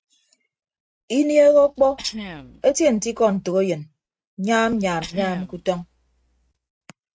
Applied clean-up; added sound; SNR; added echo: neural mask model RNNoise.